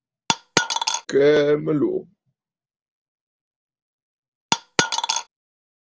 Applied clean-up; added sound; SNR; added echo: none; Coin (dropping); -3 dB; none.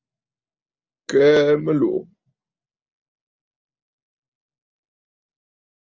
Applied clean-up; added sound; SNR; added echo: none; none; none; none.